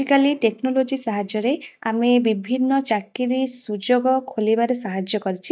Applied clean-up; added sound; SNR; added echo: neural mask model DeepFilterNet 3.